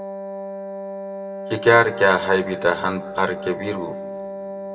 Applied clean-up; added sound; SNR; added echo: none; Wind instrument, woodwind instrument; 9 dB; reverberation time 1.5 s.